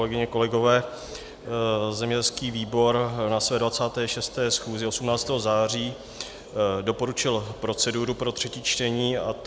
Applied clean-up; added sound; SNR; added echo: none; none; none; none.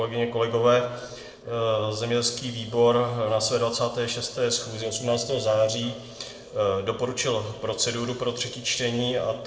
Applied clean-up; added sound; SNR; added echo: neural separator model SepFormer DNS4.